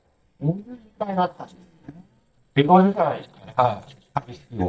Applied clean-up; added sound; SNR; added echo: neural mask model DeepFilterNet 3.